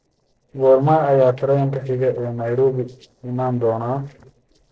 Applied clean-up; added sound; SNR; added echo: neural separator model SepFormer DNS4.